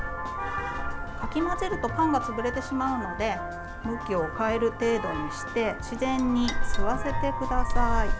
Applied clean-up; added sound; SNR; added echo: none; Vehicle horn, car horn, honking; 0 dB; none.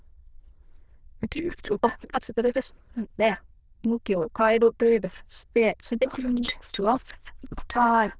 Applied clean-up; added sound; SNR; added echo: neural diffusion model UNIVERSE++.